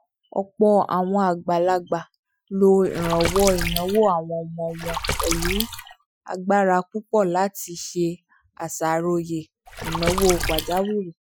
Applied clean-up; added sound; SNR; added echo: classical method Wiener filter.